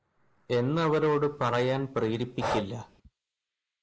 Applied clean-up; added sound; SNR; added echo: neural mask model Resemble Enhance denoiser.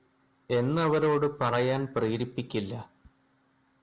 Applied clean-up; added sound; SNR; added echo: none; none; none; none.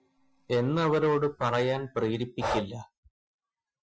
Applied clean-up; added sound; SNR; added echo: classical method Wiener filter.